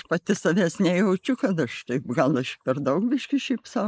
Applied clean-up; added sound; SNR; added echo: neural mask model Resemble Enhance denoiser.